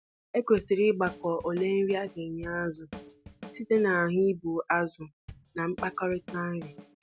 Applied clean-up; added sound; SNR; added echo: none; Drum / Drum kit; 18 dB; none.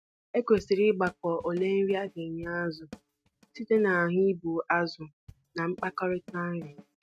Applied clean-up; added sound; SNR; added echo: neural mask model RNNoise.